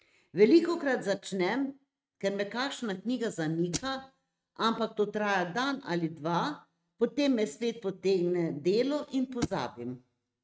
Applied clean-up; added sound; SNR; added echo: neural mask model RNNoise.